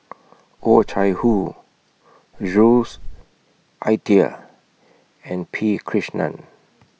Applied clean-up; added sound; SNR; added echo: none; Wind; 12 dB; none.